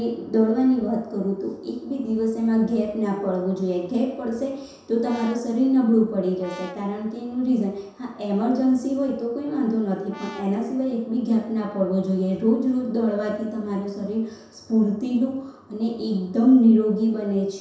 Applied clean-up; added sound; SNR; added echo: none; Brass instrument; 20 dB; reverberation time 0.7 s.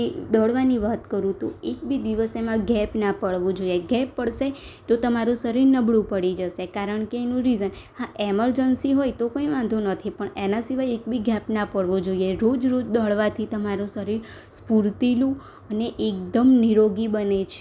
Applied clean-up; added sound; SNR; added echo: none; none; none; none.